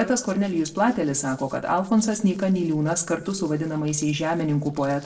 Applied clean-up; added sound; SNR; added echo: neural separator model SepFormer DNS4.